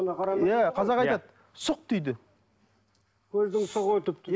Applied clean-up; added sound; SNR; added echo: none; none; none; none.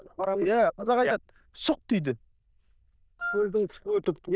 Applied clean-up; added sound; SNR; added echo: neural diffusion model UNIVERSE++.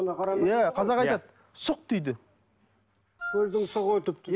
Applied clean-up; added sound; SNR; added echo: none; Wind instrument, woodwind instrument; 11 dB; none.